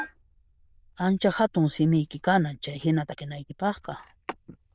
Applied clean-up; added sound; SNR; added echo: neural diffusion model UNIVERSE++.